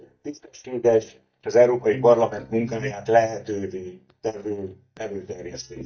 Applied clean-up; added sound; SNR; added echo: neural mask model DeepFilterNet 3.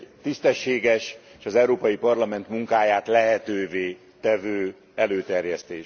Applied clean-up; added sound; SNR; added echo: none; none; none; none.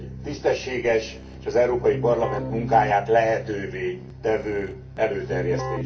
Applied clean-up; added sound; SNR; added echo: none; Keyboard (musical); 9 dB; reverberation time 0.3 s.